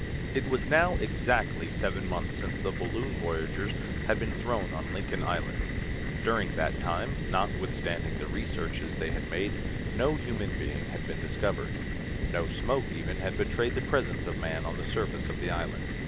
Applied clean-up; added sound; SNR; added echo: none; Fire; -1 dB; none.